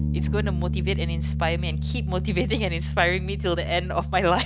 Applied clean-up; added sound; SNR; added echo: none; Bass guitar; 0 dB; none.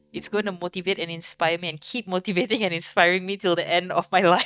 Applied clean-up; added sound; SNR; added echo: neural mask model DeepFilterNet 3.